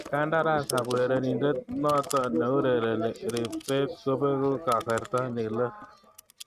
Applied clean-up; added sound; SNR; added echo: neural mask model RNNoise.